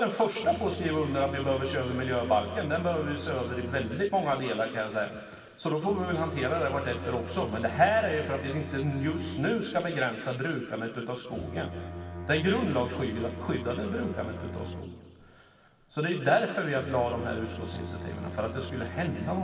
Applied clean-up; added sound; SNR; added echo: none; Bowed string instrument; 10 dB; reverberation time 2.0 s.